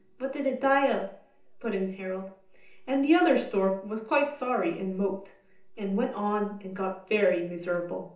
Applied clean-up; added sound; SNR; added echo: none; none; none; reverberation time 0.6 s.